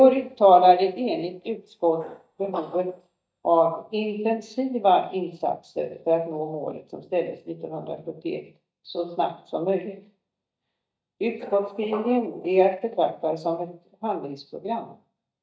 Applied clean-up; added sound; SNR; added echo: neural mask model DeepFilterNet 3.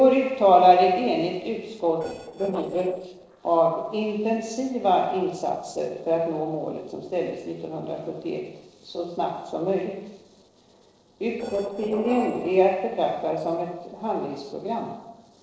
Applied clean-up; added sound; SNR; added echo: neural separator model SepFormer DNS4.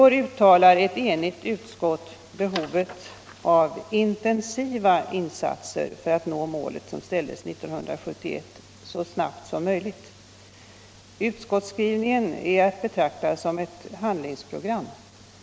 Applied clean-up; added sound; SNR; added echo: none; none; none; none.